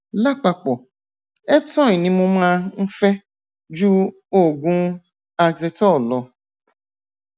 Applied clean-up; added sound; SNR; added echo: none; none; none; none.